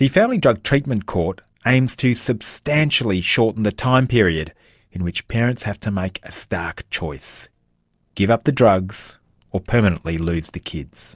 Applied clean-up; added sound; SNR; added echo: none; none; none; none.